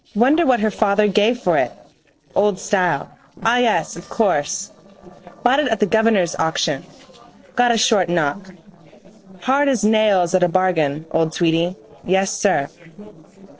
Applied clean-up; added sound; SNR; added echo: neural separator model SepFormer DNS4.